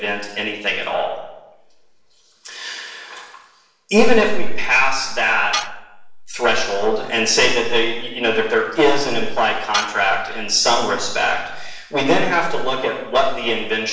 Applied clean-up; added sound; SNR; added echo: none; Tools; 16 dB; reverberation time 0.9 s.